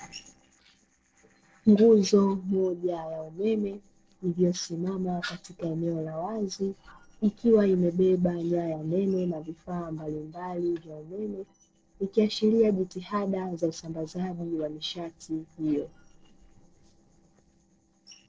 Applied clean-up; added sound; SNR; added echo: neural separator model SepFormer DNS4.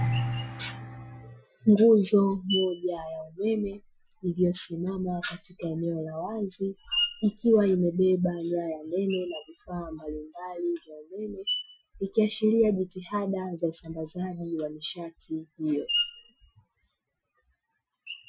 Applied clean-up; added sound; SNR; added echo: classical method Wiener filter.